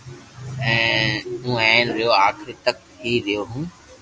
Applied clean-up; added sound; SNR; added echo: none; none; none; none.